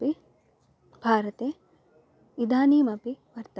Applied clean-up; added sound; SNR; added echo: none; none; none; none.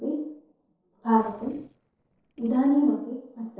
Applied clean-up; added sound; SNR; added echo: neural separator model SepFormer DNS4.